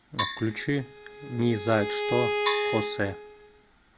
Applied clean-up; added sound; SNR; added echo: none; Percussion + Bowed string instrument; 1 dB; none.